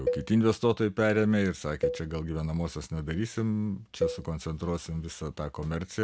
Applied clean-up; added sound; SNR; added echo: none; Cowbell; 8 dB; none.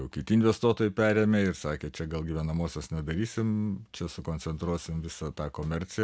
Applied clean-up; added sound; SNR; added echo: none; none; none; none.